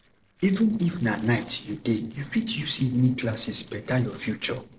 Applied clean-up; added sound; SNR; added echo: neural separator model SepFormer DNS4.